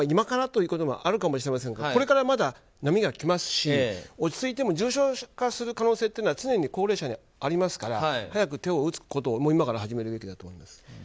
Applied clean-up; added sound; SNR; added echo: none; none; none; none.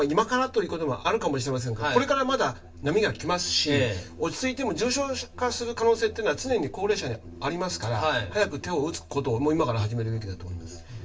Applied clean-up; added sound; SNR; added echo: none; Musical instrument; 18 dB; reverberation time 0.2 s.